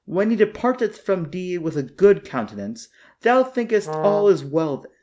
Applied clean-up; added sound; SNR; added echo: none; Brass instrument; 7 dB; none.